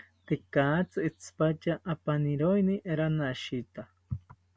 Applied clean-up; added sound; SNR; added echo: none; none; none; none.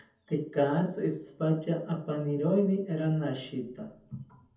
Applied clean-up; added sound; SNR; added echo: none; none; none; reverberation time 0.7 s.